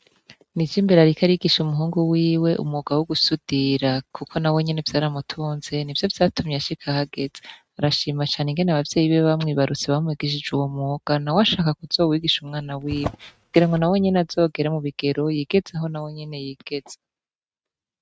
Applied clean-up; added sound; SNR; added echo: neural mask model RNNoise.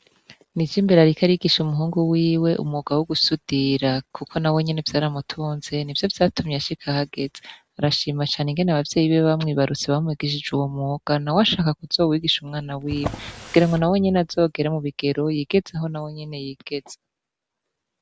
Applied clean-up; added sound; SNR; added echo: none; Drawer open or close; 13 dB; none.